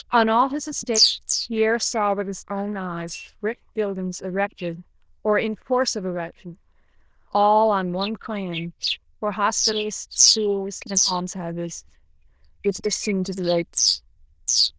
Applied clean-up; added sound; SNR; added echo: neural diffusion model UNIVERSE++.